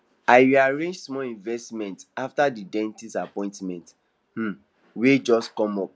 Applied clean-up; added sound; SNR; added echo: none; none; none; none.